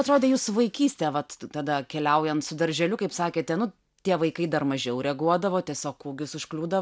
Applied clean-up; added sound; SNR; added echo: none; none; none; none.